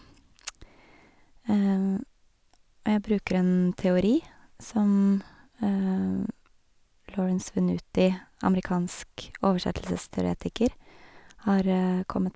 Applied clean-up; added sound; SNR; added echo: none; none; none; none.